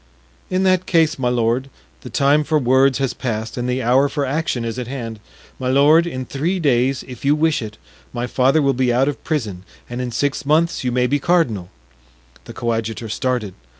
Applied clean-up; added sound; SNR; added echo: none; none; none; none.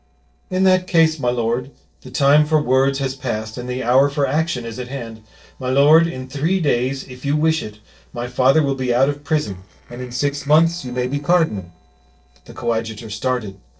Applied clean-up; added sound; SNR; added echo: neural separator model SepFormer DNS4.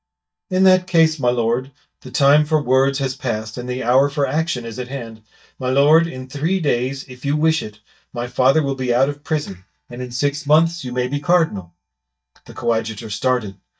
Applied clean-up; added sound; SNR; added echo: neural mask model DeepFilterNet 3.